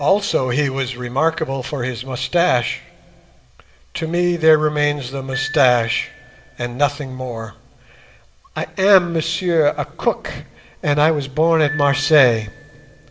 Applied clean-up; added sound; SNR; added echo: none; Piano; 20 dB; reverberation time 1.0 s.